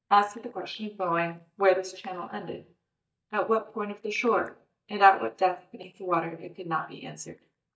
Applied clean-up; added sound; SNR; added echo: neural mask model DeepFilterNet 3.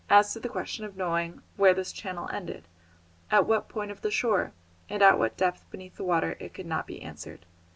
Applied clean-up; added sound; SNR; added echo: none; none; none; none.